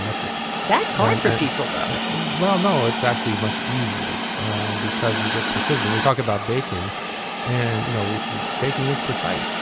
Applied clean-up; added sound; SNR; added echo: none; Hiss; 1 dB; none.